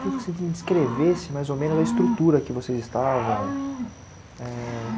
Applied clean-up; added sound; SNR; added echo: none; Cricket / Growling; 6 dB; none.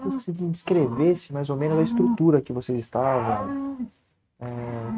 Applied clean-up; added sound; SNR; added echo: neural mask model RNNoise.